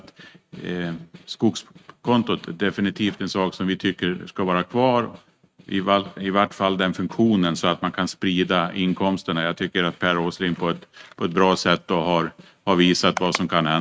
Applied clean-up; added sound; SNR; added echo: neural mask model RNNoise.